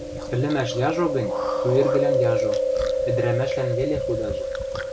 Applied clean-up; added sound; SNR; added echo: none; Chewing, mastication; -2 dB; none.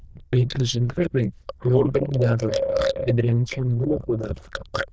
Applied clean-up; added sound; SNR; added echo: neural diffusion model UNIVERSE++.